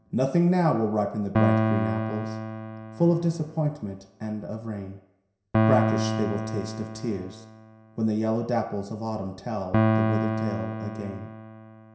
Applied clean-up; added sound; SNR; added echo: none; Piano; 0 dB; reverberation time 0.7 s.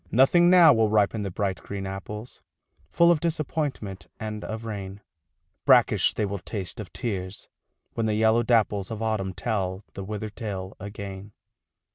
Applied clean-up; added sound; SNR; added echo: none; none; none; none.